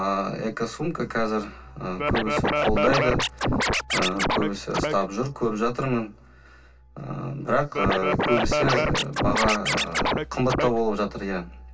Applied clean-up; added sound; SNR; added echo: none; Scratching (performance technique); -2 dB; reverberation time 0.1 s.